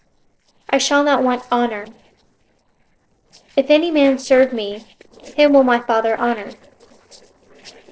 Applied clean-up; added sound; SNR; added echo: neural separator model SepFormer DNS4.